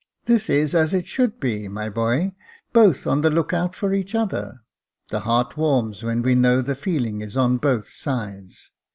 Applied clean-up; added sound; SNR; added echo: none; none; none; none.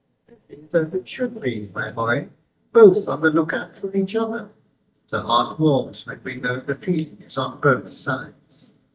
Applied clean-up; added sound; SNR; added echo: neural mask model DeepFilterNet 3.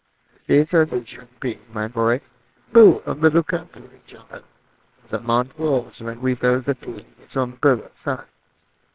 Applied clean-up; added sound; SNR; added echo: neural separator model SepFormer WHAMR!.